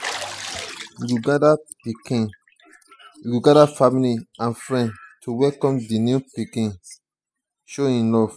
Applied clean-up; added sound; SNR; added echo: classical method spectral subtraction.